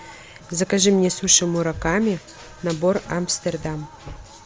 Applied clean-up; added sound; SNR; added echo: none; none; none; none.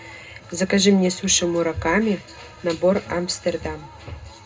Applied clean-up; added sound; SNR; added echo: none; none; none; reverberation time 0.2 s.